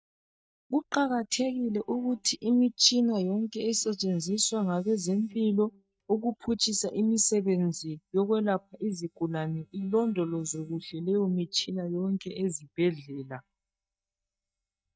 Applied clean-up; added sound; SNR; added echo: neural mask model DeepFilterNet 3.